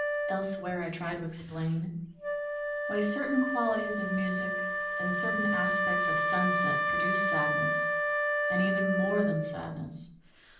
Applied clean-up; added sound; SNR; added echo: none; Wind instrument, woodwind instrument; -2 dB; reverberation time 0.6 s.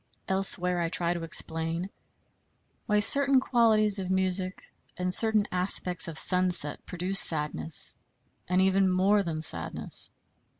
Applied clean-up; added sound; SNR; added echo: none; none; none; none.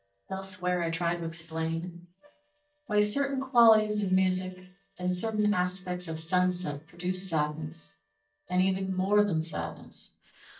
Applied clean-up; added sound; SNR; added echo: neural mask model DeepFilterNet 3.